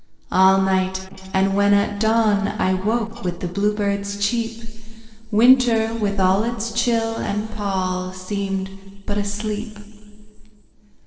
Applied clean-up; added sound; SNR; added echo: neural separator model SepFormer DNS4.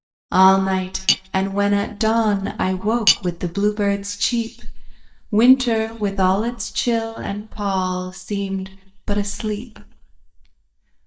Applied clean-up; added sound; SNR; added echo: neural mask model DeepFilterNet 3.